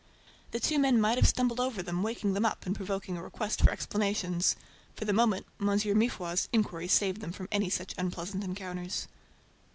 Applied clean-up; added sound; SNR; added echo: none; none; none; none.